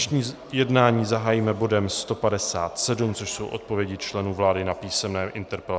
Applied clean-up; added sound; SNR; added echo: none; none; none; none.